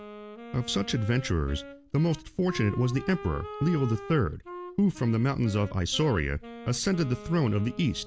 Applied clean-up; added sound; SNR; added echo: none; Wind instrument, woodwind instrument; 15 dB; none.